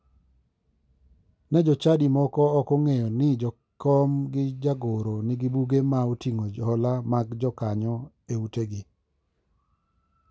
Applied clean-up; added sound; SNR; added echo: none; none; none; none.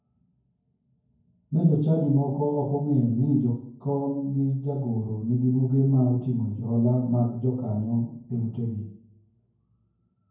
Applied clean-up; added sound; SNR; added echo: none; none; none; reverberation time 0.9 s.